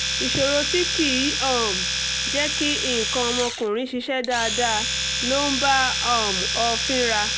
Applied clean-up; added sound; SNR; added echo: none; Domestic sounds, home sounds; 0 dB; none.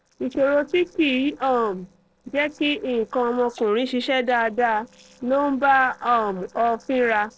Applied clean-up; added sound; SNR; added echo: neural separator model SepFormer DNS4.